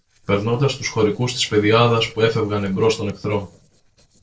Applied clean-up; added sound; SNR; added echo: neural separator model SepFormer DNS4.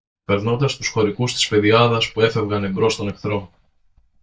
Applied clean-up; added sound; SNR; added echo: neural mask model DeepFilterNet 3.